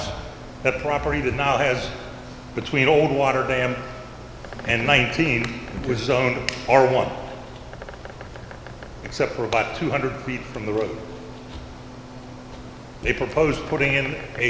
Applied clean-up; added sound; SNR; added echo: none; Bird + Bowed string instrument; 19 dB; none.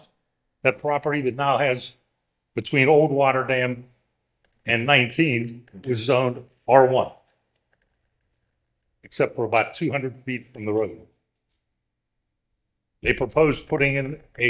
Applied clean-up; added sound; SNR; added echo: neural mask model DeepFilterNet 3.